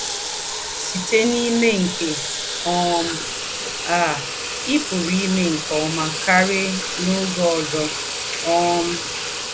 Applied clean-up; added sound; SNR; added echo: none; Sink (filling or washing) / Water tap, faucet; 4 dB; none.